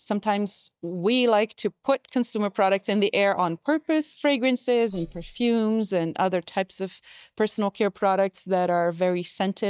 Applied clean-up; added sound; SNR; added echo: neural mask model DeepFilterNet 3.